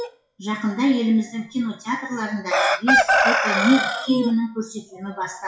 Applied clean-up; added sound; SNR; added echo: classical method WPE with log-MMSE.